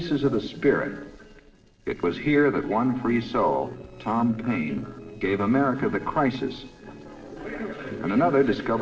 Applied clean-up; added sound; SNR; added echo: neural separator model SepFormer DNS4.